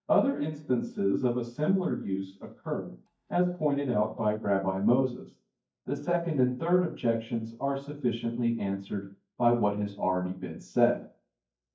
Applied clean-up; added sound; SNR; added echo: neural mask model DeepFilterNet 3.